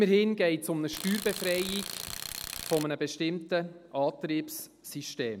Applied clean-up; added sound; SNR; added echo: none; Tools; 8 dB; none.